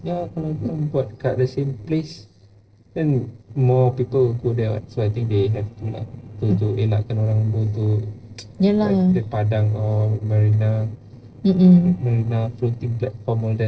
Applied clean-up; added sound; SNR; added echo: neural separator model SepFormer DNS4.